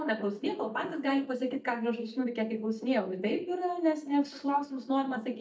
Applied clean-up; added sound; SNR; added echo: neural mask model DeepFilterNet 3.